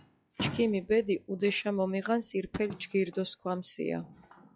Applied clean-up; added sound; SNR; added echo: classical method log-MMSE.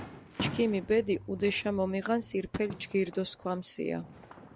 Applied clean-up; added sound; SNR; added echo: none; Fireworks; 13 dB; none.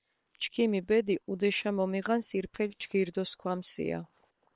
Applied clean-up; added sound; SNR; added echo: neural separator model SepFormer WHAM!.